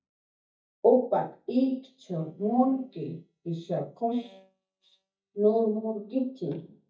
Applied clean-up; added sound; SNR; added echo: neural mask model DeepFilterNet 3.